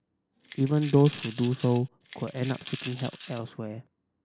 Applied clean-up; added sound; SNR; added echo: none; Coin (dropping); 16 dB; none.